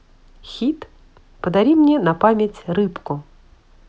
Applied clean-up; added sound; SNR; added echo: none; none; none; none.